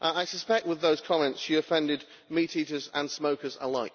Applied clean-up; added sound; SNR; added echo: none; none; none; none.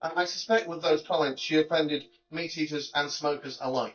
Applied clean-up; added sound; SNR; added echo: neural mask model DeepFilterNet 3.